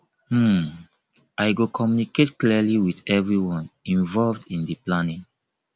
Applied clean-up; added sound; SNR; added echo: none; none; none; none.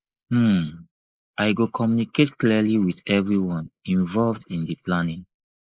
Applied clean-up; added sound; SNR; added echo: neural mask model Resemble Enhance denoiser.